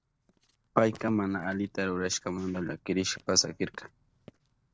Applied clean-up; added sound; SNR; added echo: neural separator model SepFormer DNS4.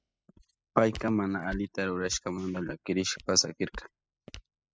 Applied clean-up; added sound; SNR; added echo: classical method spectral subtraction.